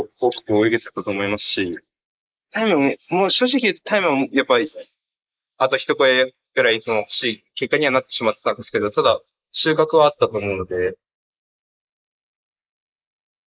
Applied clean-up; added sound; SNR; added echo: neural mask model Resemble Enhance denoiser.